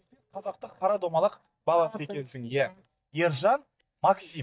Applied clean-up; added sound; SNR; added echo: neural mask model DeepFilterNet 3.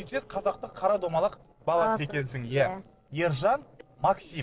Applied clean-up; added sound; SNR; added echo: neural separator model SepFormer DNS4.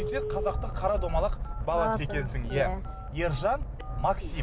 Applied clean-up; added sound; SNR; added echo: none; Telephone; 12 dB; none.